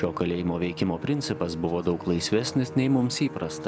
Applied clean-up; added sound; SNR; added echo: none; Musical instrument; 13 dB; none.